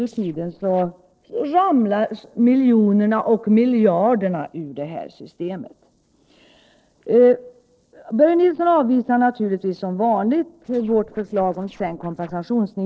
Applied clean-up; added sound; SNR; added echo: neural separator model SepFormer DNS4.